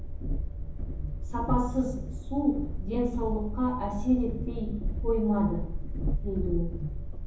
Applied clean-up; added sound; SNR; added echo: none; Train; 0 dB; reverberation time 0.7 s.